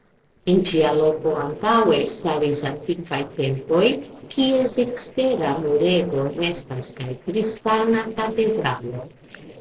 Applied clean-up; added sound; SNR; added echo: neural separator model SepFormer DNS4.